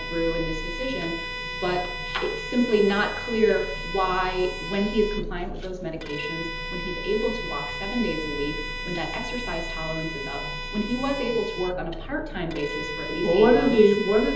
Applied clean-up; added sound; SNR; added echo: none; Bowed string instrument; 9 dB; reverberation time 1.2 s.